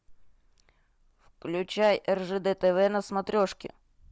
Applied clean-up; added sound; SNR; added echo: none; none; none; none.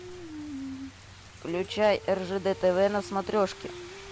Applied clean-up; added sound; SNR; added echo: none; Rain; 13 dB; none.